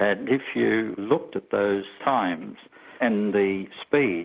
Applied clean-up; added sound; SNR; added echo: none; none; none; none.